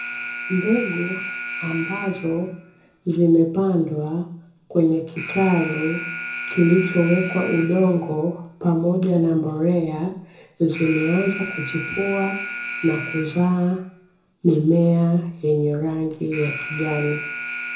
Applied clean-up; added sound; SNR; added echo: none; Alarm; 11 dB; reverberation time 0.6 s.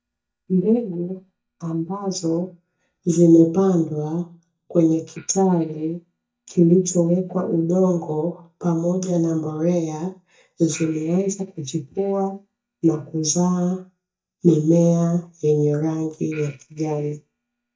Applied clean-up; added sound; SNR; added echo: neural mask model DeepFilterNet 3.